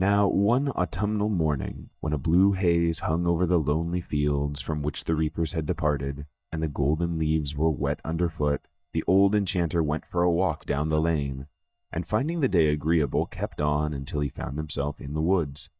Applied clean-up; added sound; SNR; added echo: neural mask model DeepFilterNet 3.